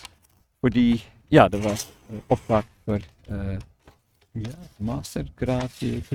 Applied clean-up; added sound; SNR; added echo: neural mask model RNNoise.